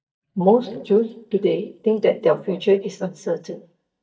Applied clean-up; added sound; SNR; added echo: neural mask model DeepFilterNet 3.